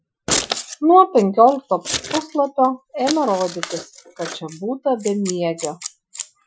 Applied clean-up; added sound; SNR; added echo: classical method Wiener filter.